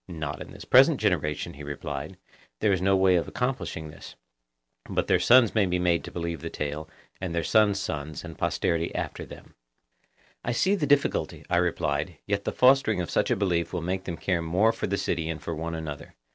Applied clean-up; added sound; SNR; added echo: none; none; none; none.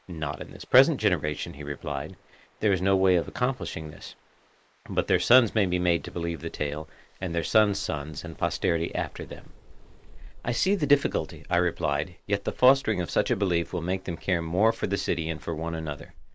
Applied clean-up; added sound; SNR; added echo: neural mask model Resemble Enhance denoiser.